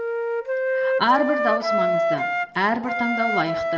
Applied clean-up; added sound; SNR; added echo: none; Wind instrument, woodwind instrument; -2 dB; reverberation time 1.6 s.